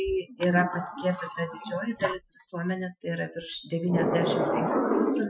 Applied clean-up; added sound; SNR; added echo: classical method Wiener filter.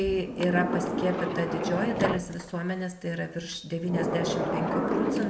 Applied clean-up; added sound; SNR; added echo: none; Sliding door; 0 dB; none.